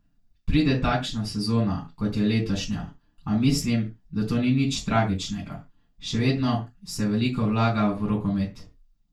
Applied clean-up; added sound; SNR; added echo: none; none; none; reverberation time 0.2 s.